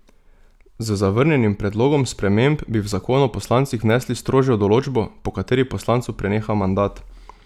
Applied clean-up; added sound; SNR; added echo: none; none; none; none.